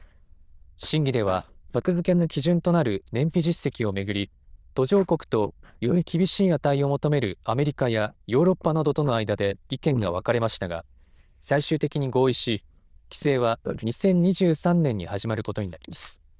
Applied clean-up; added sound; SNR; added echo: neural diffusion model UNIVERSE++.